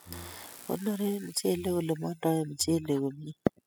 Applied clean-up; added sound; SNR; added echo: classical method spectral subtraction.